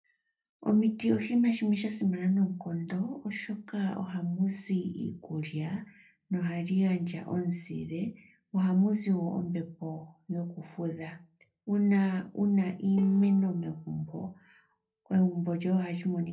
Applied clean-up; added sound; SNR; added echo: neural separator model SepFormer DNS4.